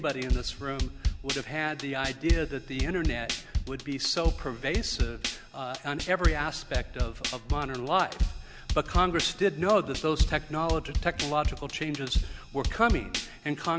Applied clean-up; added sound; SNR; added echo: none; Drum kit; 1 dB; none.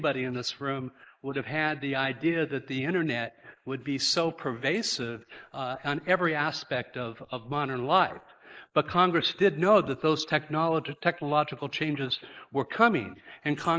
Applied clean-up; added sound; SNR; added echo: neural mask model Resemble Enhance denoiser.